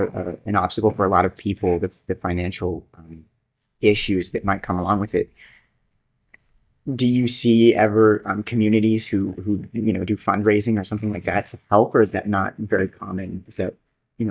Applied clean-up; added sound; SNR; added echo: neural mask model DeepFilterNet 3.